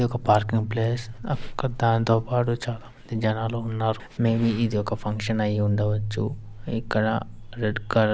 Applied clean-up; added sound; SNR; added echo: none; Livestock, farm animals, working animals; 14 dB; none.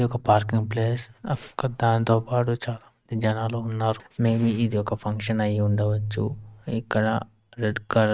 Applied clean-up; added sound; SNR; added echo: neural mask model RNNoise.